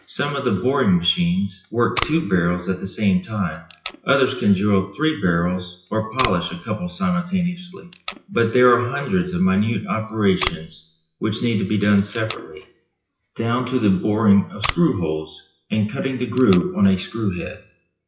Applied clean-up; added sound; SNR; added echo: classical method WPE with log-MMSE.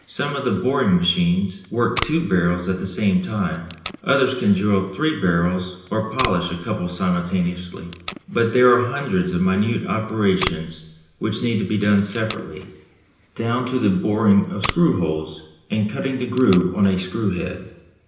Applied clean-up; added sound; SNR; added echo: none; Packing tape, duct tape; 14 dB; reverberation time 0.9 s.